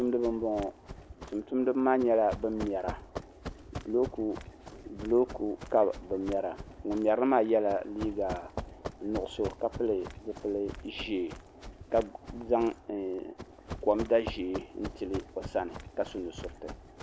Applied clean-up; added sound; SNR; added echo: none; Run; 13 dB; none.